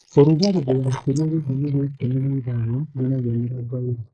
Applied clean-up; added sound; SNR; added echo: neural mask model Resemble Enhance denoiser.